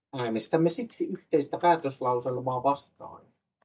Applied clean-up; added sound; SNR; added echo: neural mask model DeepFilterNet 3.